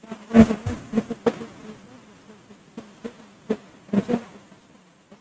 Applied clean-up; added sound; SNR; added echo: neural mask model RNNoise.